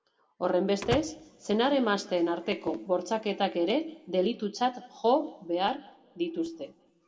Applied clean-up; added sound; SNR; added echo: none; Slam / Wood; 11 dB; reverberation time 1.8 s.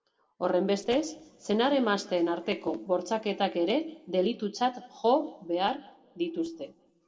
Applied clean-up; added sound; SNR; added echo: neural separator model SepFormer DNS4.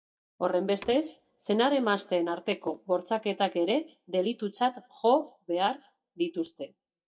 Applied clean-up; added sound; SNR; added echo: neural mask model DeepFilterNet 3.